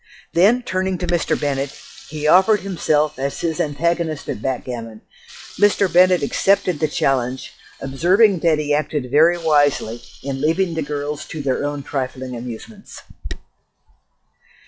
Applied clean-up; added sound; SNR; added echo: classical method log-MMSE.